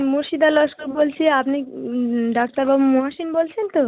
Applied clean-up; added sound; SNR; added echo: none; none; none; none.